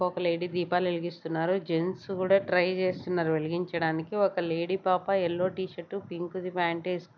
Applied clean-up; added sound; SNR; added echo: none; none; none; none.